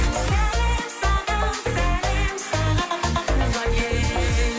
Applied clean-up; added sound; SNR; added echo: none; none; none; none.